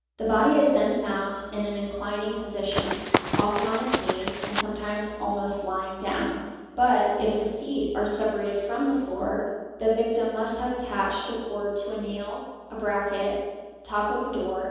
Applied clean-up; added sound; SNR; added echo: none; Run; 0 dB; reverberation time 1.2 s.